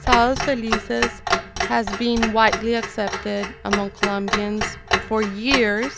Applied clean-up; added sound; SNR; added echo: none; Clock; 3 dB; none.